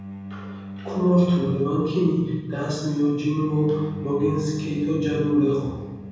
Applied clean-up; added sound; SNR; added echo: none; Bowed string instrument; 14 dB; reverberation time 1.3 s.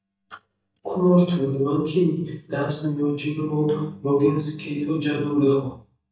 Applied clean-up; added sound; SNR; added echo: neural mask model DeepFilterNet 3.